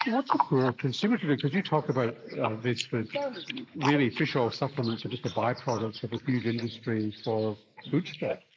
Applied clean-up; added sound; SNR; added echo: neural mask model Resemble Enhance denoiser.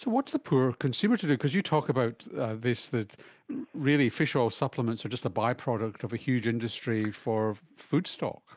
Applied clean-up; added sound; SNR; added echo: none; none; none; none.